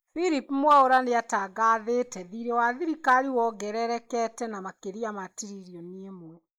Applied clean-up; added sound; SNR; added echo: neural mask model Resemble Enhance denoiser.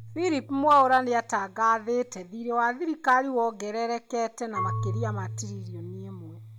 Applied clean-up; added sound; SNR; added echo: none; Marimba, xylophone / Wood; 11 dB; none.